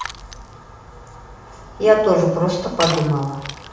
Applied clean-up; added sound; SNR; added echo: none; Shatter; 13 dB; reverberation time 0.9 s.